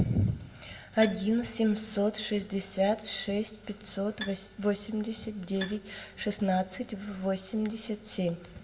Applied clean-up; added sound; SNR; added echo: none; Bowed string instrument; 17 dB; reverberation time 0.9 s.